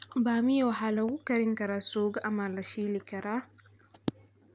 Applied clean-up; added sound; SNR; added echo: none; none; none; none.